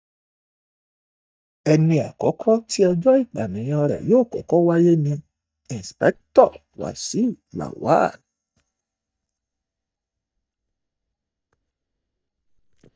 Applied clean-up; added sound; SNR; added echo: neural mask model DeepFilterNet 3.